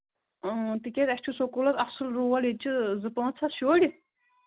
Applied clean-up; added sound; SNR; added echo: none; none; none; none.